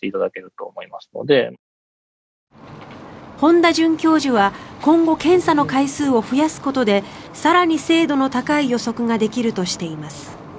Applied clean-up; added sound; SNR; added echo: none; none; none; none.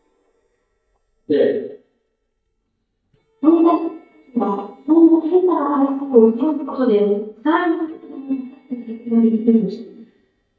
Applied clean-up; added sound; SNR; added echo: neural mask model DeepFilterNet 3.